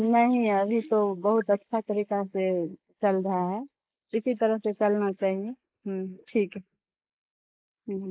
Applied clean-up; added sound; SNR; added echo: neural mask model Resemble Enhance denoiser.